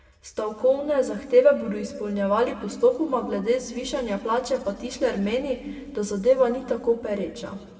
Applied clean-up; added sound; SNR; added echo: none; none; none; reverberation time 1.6 s.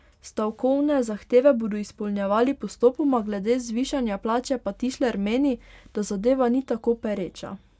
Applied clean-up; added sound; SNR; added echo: none; none; none; none.